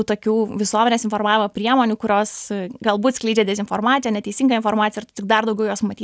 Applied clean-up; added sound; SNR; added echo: none; none; none; none.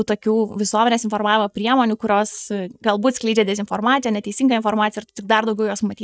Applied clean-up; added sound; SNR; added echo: neural mask model DeepFilterNet 3.